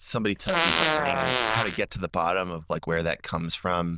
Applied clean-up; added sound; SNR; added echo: neural diffusion model UNIVERSE++.